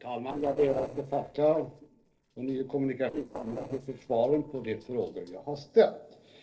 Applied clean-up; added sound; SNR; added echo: neural separator model SepFormer DNS4.